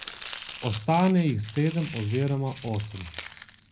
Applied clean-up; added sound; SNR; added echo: none; Domestic sounds, home sounds; 15 dB; reverberation time 0.4 s.